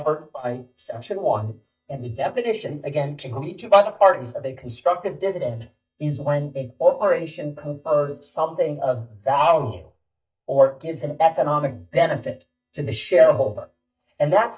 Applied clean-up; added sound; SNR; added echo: neural mask model DeepFilterNet 3.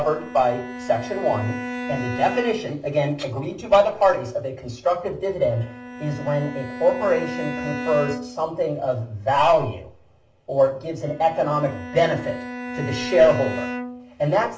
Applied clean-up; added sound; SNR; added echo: none; Bowed string instrument; 11 dB; reverberation time 0.3 s.